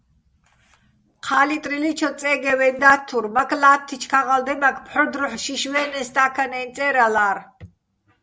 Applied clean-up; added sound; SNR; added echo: none; none; none; none.